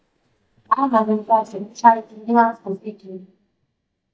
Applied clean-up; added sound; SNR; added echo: neural mask model DeepFilterNet 3.